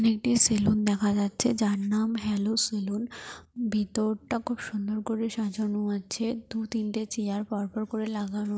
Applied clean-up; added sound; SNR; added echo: none; none; none; none.